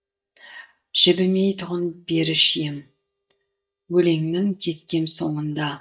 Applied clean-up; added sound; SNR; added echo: neural mask model DeepFilterNet 3.